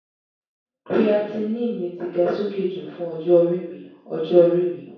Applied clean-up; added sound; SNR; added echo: none; none; none; reverberation time 0.7 s.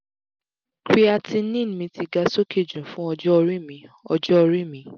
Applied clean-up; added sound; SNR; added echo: none; none; none; none.